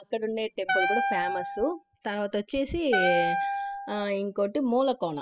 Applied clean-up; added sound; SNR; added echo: classical method spectral subtraction.